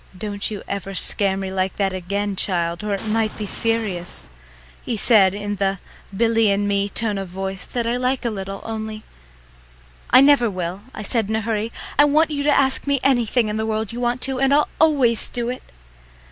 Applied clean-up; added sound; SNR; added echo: none; Boom; 16 dB; none.